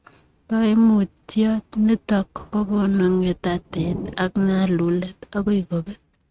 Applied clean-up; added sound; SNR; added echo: neural mask model RNNoise.